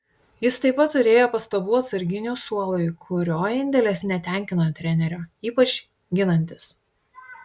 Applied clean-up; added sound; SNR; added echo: none; none; none; none.